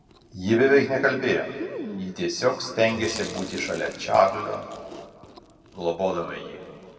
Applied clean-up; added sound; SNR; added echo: none; Chewing, mastication; 16 dB; reverberation time 1.9 s.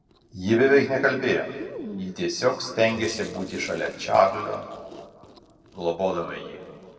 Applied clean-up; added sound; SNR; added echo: neural separator model SepFormer DNS4.